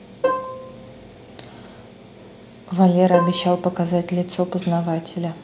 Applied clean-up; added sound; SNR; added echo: none; Plucked string instrument; 6 dB; none.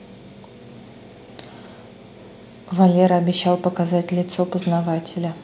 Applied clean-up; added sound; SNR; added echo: none; none; none; none.